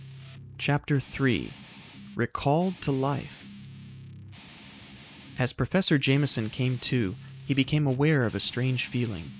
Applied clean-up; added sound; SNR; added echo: none; Guitar; 18 dB; none.